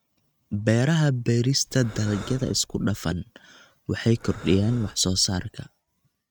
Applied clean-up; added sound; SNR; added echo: neural mask model RNNoise.